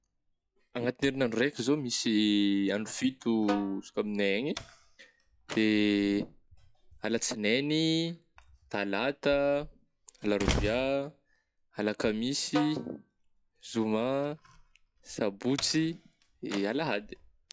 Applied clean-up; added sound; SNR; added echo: classical method log-MMSE.